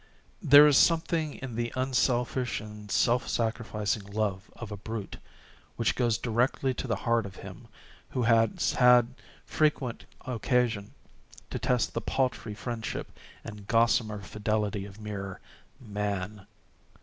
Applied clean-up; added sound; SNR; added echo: none; none; none; none.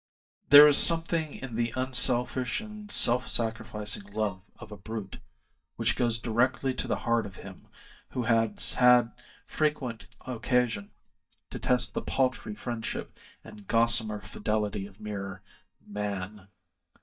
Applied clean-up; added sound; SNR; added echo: neural mask model DeepFilterNet 3.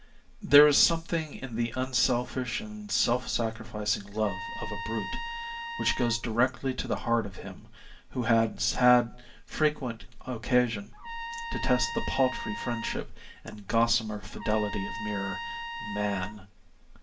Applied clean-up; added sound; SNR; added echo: none; Trumpet; 9 dB; reverberation time 0.2 s.